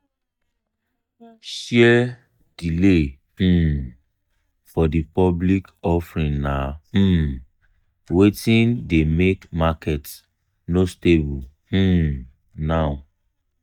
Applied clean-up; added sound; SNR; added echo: neural mask model DeepFilterNet 3.